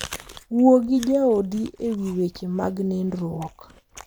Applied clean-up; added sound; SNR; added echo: none; Chewing, mastication; 20 dB; none.